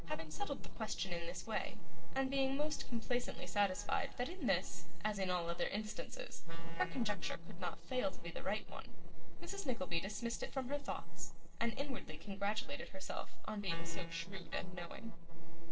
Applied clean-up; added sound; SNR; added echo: neural separator model SepFormer DNS4.